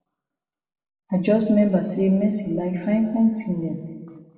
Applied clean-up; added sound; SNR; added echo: none; none; none; reverberation time 1.8 s.